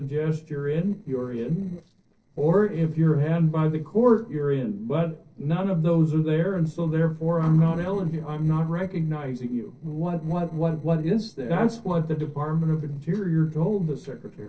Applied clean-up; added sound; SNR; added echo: neural separator model SepFormer DNS4.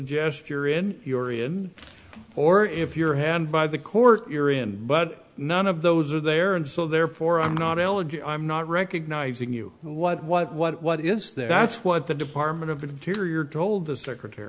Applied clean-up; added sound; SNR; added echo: none; none; none; none.